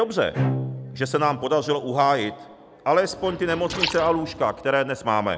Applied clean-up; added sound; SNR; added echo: none; Bowed string instrument + Liquid; 8 dB; none.